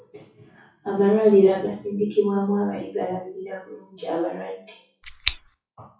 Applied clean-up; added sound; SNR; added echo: classical method WPE with log-MMSE.